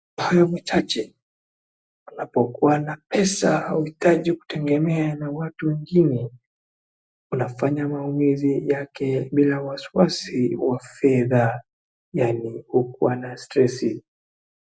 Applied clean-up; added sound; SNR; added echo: none; none; none; none.